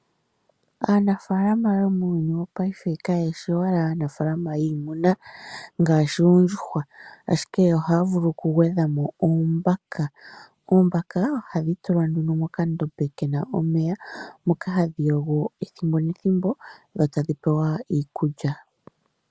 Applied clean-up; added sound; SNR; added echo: none; none; none; none.